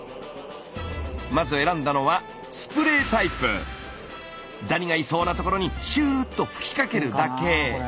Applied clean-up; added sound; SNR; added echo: none; none; none; none.